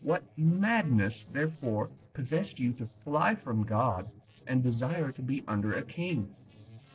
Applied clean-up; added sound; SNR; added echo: neural separator model SepFormer DNS4.